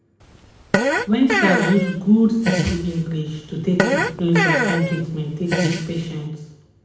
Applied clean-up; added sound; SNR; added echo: none; Fart; 2 dB; reverberation time 0.8 s.